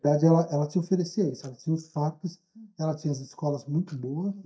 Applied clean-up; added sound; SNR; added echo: neural mask model DeepFilterNet 3.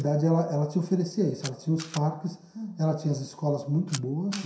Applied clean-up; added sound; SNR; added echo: none; Camera; 19 dB; reverberation time 0.7 s.